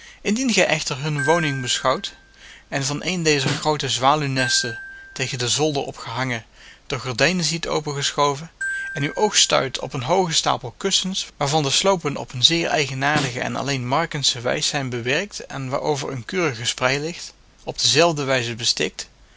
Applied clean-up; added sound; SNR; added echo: none; Glockenspiel + Snare drum; 12 dB; none.